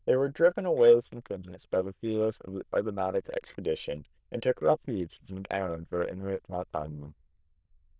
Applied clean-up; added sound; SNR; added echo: neural diffusion model UNIVERSE++.